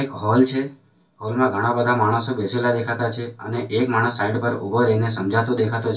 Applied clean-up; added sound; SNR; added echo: none; none; none; reverberation time 0.2 s.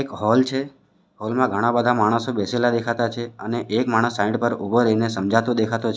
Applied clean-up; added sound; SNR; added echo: none; none; none; none.